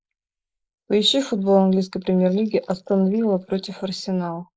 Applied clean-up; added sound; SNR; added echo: neural mask model Resemble Enhance denoiser.